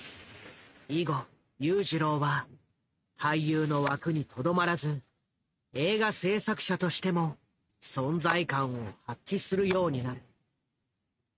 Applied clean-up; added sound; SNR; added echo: neural mask model RNNoise.